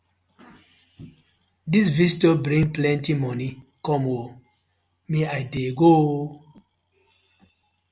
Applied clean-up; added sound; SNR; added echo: none; none; none; none.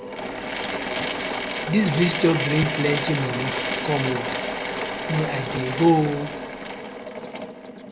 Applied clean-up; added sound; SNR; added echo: none; Drill / Mechanisms; 3 dB; none.